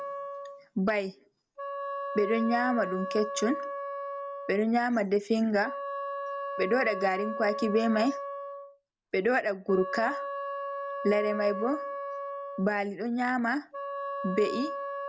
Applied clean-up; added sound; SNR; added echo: none; Wind instrument, woodwind instrument; 7 dB; none.